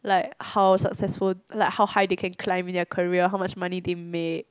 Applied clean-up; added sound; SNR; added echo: none; none; none; none.